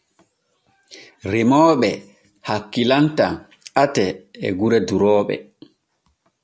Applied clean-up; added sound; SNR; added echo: none; none; none; none.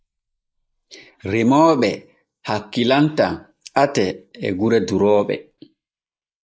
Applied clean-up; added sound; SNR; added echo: neural mask model Resemble Enhance denoiser.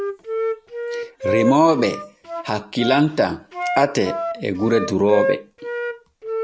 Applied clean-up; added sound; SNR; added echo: none; Wind instrument, woodwind instrument; 5 dB; none.